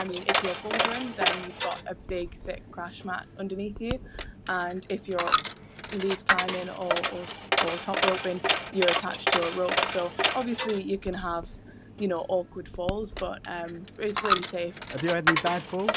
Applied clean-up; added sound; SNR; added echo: none; Coin (dropping); -3 dB; none.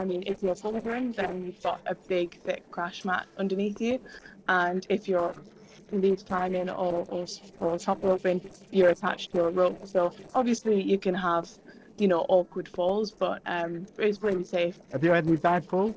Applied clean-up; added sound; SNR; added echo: neural separator model SepFormer DNS4.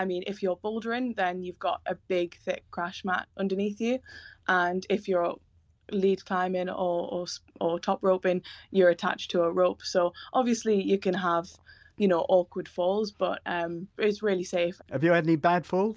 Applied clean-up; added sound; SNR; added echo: none; none; none; none.